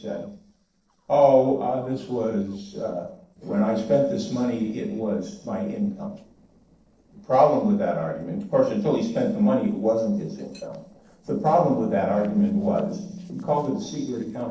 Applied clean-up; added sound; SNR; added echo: neural separator model SepFormer DNS4.